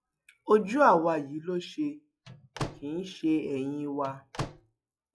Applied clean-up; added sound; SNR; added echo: classical method log-MMSE.